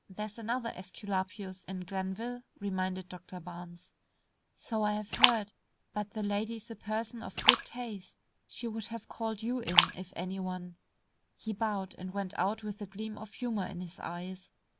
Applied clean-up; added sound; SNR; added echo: none; Splash, splatter; -1 dB; none.